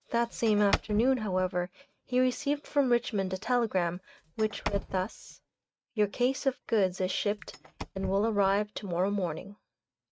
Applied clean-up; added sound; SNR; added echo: neural mask model RNNoise.